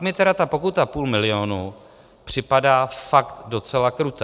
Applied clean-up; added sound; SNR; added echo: none; none; none; none.